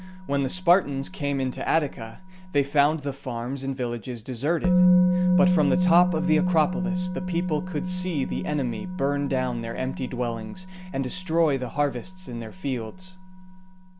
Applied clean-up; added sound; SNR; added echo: none; Musical instrument; 1 dB; none.